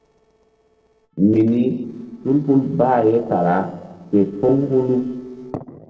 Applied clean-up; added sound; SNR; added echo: neural separator model SepFormer DNS4.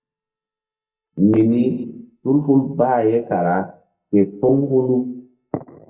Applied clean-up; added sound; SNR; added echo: neural mask model DeepFilterNet 3.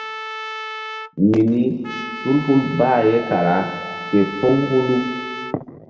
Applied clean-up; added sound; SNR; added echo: none; Trumpet; 11 dB; reverberation time 1.7 s.